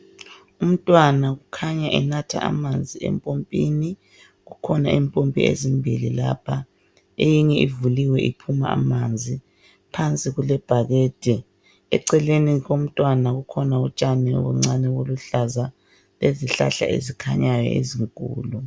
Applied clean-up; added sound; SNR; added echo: none; none; none; none.